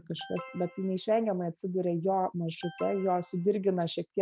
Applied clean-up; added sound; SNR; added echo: none; Alarm; 18 dB; none.